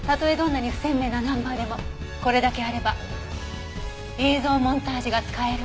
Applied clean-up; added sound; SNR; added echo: none; none; none; none.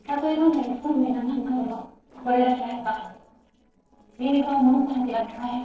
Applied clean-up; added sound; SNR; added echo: neural separator model SepFormer DNS4.